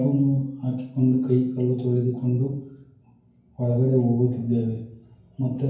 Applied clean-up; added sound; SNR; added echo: none; none; none; reverberation time 0.9 s.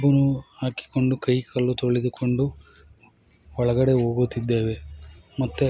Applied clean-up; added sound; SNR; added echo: none; none; none; none.